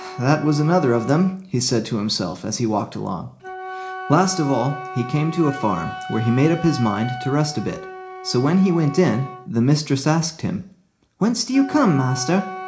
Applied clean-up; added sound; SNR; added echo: none; Wind instrument, woodwind instrument; 13 dB; reverberation time 0.4 s.